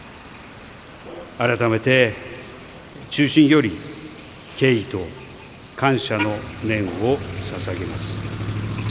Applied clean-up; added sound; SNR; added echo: none; Motor vehicle (road); 11 dB; none.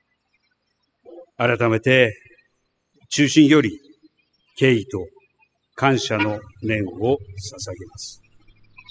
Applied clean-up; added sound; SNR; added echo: classical method spectral subtraction.